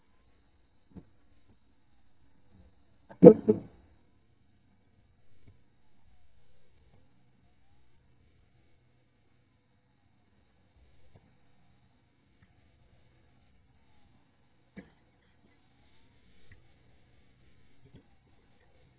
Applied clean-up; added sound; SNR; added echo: neural mask model DeepFilterNet 3.